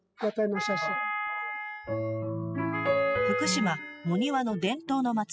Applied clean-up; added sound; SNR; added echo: classical method spectral subtraction.